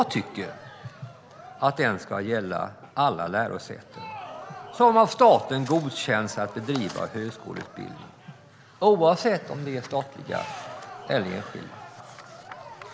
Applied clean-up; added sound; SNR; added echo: none; Crowd; 18 dB; none.